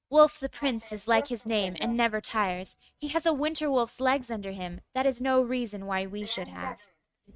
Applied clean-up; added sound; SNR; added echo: neural mask model RNNoise.